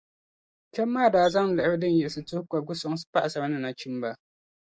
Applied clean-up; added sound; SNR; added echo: neural mask model Resemble Enhance denoiser.